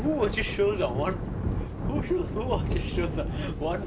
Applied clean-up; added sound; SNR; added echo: none; Thunder; 1 dB; none.